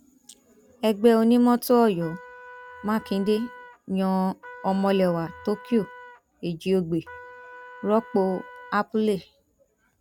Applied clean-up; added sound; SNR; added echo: none; Trumpet; 19 dB; none.